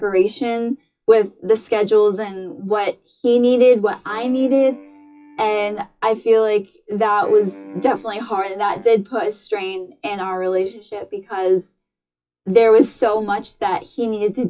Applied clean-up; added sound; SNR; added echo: classical method WPE with log-MMSE.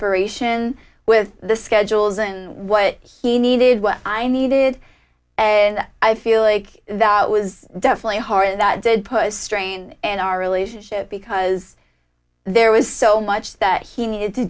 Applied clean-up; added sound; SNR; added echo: none; none; none; none.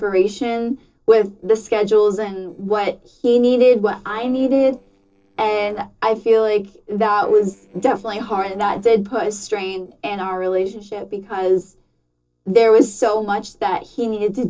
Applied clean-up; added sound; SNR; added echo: neural separator model SepFormer DNS4.